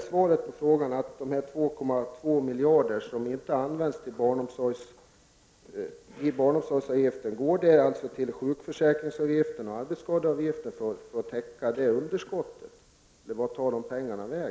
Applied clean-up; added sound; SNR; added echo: none; none; none; none.